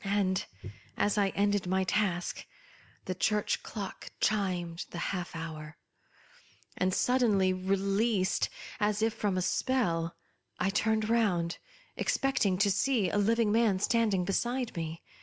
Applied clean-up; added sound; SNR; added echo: none; none; none; none.